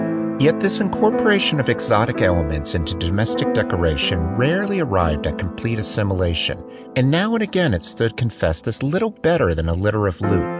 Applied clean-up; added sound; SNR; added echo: none; Keyboard (musical); 7 dB; none.